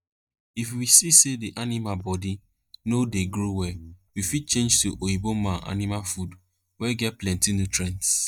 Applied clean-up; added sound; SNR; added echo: neural mask model DeepFilterNet 3.